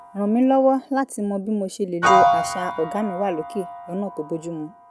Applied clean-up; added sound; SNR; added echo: none; Piano; 2 dB; none.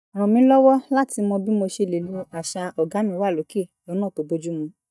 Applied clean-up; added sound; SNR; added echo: neural mask model DeepFilterNet 3.